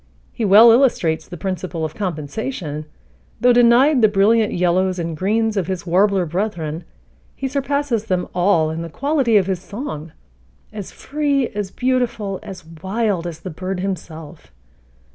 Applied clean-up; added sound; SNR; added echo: none; none; none; none.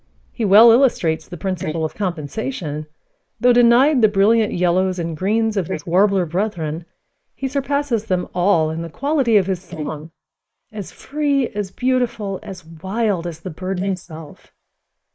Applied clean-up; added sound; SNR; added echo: neural mask model Resemble Enhance denoiser.